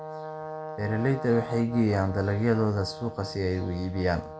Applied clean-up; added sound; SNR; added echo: none; Brass instrument; 12 dB; none.